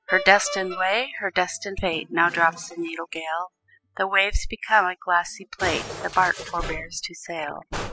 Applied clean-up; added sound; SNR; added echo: classical method spectral subtraction.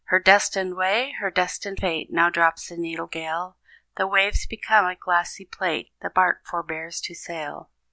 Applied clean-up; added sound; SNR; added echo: none; none; none; none.